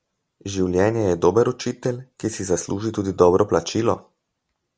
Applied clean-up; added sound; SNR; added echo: none; none; none; none.